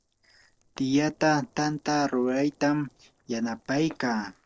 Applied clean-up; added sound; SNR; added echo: neural separator model SepFormer DNS4.